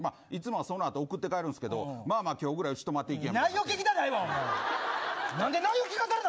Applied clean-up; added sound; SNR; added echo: none; none; none; none.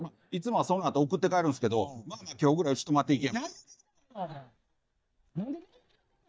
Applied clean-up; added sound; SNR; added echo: neural mask model DeepFilterNet 3.